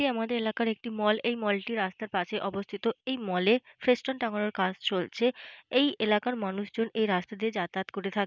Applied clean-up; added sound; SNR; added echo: none; none; none; none.